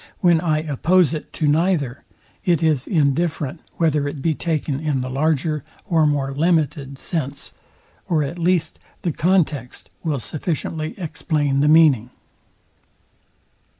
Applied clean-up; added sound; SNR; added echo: neural mask model Resemble Enhance denoiser.